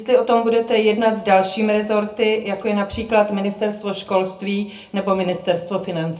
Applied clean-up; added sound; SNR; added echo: none; none; none; reverberation time 0.3 s.